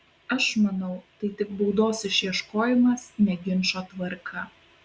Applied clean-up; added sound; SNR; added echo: none; none; none; none.